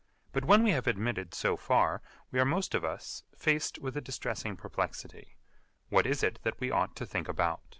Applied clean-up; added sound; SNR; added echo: none; none; none; none.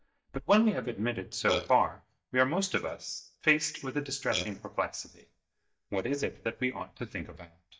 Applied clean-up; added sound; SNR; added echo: neural mask model DeepFilterNet 3.